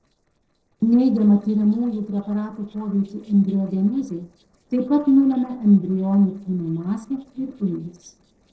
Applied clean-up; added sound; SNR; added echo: neural separator model SepFormer DNS4.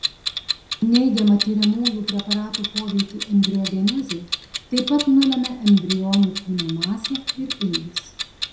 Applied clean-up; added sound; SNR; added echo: none; Clock; 8 dB; reverberation time 0.5 s.